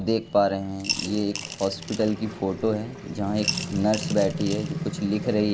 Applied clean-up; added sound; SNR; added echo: none; Coin (dropping) / Glass + Sink (filling or washing) / Water tap, faucet; 11 dB; none.